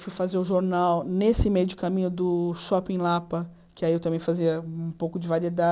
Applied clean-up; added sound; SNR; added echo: none; none; none; none.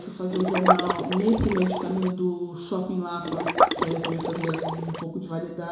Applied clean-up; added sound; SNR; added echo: none; Liquid; -1 dB; reverberation time 0.7 s.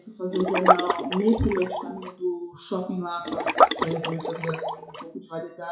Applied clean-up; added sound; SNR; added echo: classical method WPE with log-MMSE.